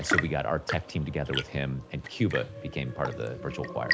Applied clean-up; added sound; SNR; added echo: none; Tap / Fill (with liquid) / Trickle, dribble / Chirp, tweet / Engine; 4 dB; none.